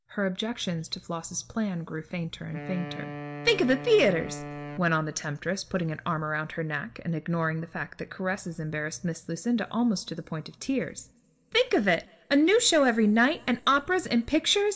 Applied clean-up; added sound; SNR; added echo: none; Wind instrument, woodwind instrument; 12 dB; reverberation time 0.5 s.